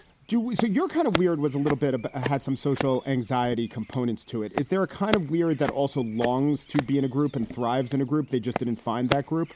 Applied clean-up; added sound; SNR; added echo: none; Walk, footsteps; 11 dB; none.